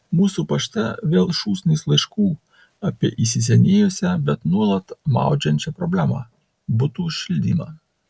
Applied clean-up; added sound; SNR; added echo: none; none; none; none.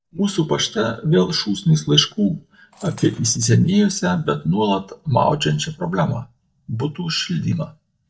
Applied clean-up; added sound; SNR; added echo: neural mask model DeepFilterNet 3.